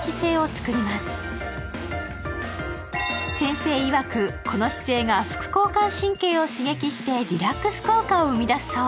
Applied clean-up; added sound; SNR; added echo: none; none; none; none.